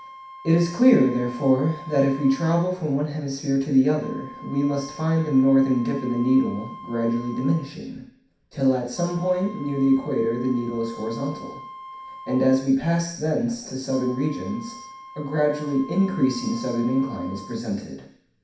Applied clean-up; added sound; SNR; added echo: none; Wind instrument, woodwind instrument; 18 dB; reverberation time 0.6 s.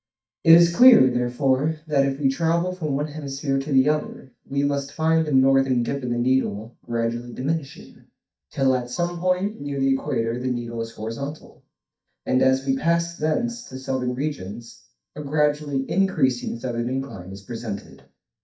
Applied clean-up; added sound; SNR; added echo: neural mask model DeepFilterNet 3.